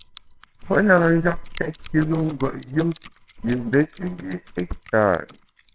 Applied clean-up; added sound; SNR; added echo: neural separator model SepFormer WHAMR!.